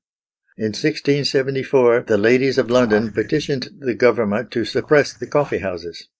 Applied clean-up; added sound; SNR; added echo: neural mask model DeepFilterNet 3.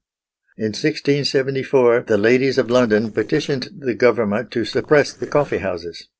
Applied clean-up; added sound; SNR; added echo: neural separator model SepFormer DNS4.